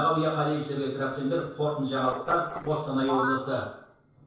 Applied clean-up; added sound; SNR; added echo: neural separator model SepFormer DNS4.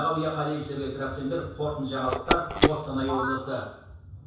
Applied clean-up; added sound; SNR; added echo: none; Telephone; -1 dB; reverberation time 0.7 s.